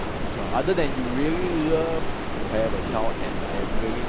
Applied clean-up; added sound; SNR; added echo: none; Stream; -2 dB; none.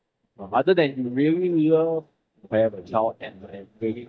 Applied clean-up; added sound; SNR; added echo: neural mask model DeepFilterNet 3.